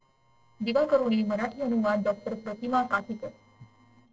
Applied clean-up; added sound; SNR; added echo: neural separator model SepFormer DNS4.